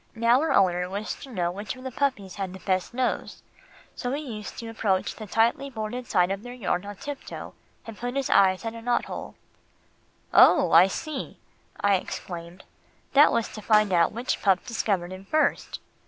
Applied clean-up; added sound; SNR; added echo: none; Snare drum; 19 dB; none.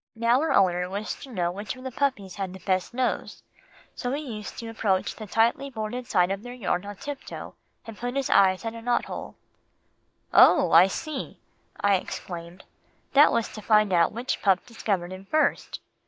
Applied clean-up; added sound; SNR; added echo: neural mask model DeepFilterNet 3.